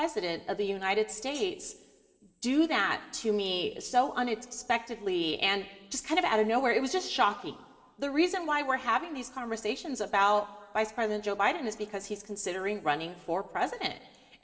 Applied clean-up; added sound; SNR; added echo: neural separator model SepFormer DNS4.